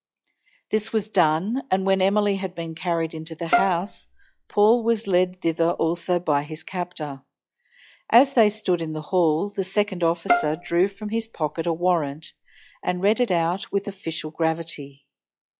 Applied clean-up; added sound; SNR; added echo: classical method log-MMSE.